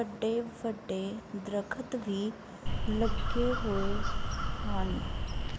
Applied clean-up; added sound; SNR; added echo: none; Crow; -4 dB; none.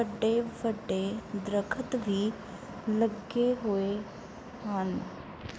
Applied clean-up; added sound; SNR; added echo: none; none; none; none.